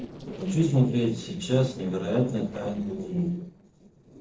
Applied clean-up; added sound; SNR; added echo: neural separator model SepFormer DNS4.